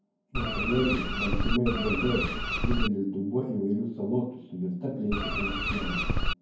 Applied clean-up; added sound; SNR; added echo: none; Bird; -2 dB; reverberation time 0.9 s.